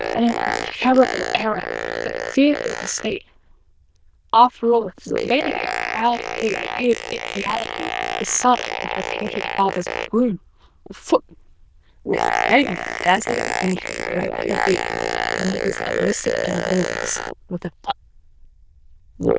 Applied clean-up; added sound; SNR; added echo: neural diffusion model UNIVERSE++.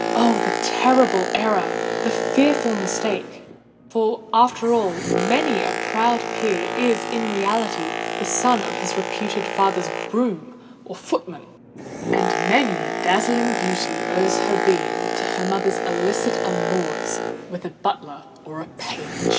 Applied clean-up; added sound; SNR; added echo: none; Boat, Water vehicle; 2 dB; none.